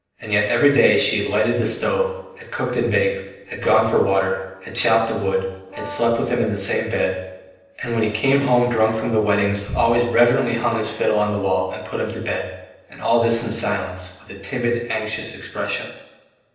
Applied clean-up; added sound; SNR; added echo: neural separator model SepFormer DNS4.